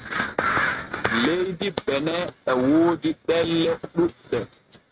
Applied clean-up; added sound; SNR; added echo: neural mask model RNNoise.